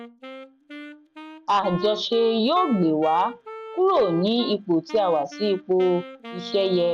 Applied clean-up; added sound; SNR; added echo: none; Wind instrument, woodwind instrument; 15 dB; none.